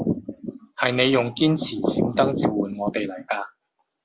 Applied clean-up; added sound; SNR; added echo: none; none; none; none.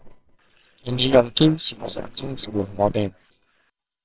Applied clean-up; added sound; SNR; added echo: neural separator model SepFormer WHAMR!.